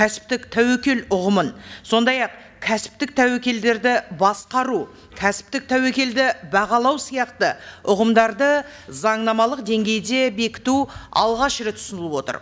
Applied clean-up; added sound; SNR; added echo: none; none; none; none.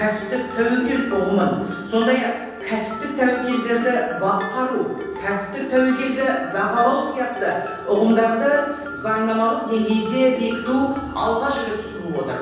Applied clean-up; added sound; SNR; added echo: none; Mallet percussion; 12 dB; reverberation time 1.1 s.